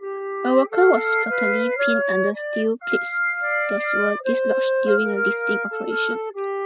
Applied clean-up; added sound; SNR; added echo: classical method spectral subtraction.